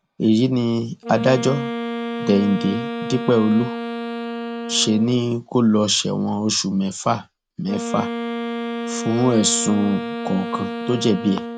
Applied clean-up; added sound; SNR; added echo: none; Wind instrument, woodwind instrument; 8 dB; none.